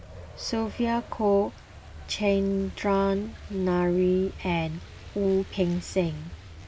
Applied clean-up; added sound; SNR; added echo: none; Truck; 16 dB; none.